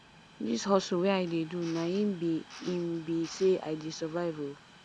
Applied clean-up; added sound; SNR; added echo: none; Train + Drill; 20 dB; none.